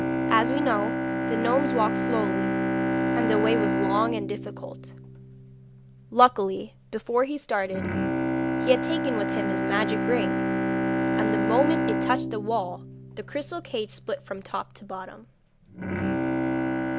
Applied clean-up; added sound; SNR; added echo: none; Bowed string instrument; -1 dB; none.